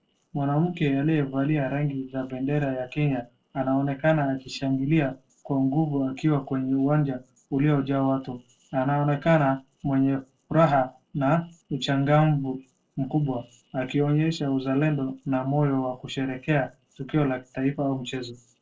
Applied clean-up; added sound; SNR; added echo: neural separator model SepFormer DNS4.